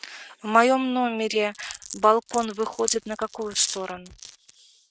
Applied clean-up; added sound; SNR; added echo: neural mask model RNNoise.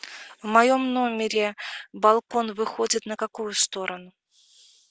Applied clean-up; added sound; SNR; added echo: none; none; none; none.